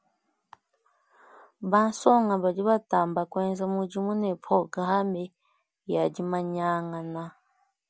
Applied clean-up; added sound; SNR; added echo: none; none; none; none.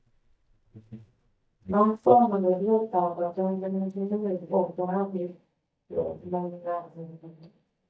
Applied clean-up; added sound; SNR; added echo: neural mask model DeepFilterNet 3.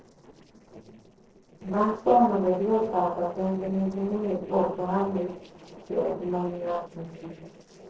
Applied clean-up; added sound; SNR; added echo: neural separator model SepFormer DNS4.